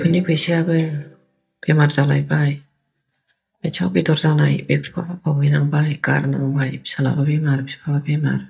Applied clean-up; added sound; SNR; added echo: neural mask model DeepFilterNet 3.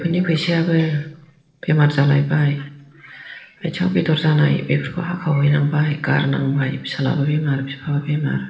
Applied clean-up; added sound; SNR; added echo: neural separator model SepFormer DNS4.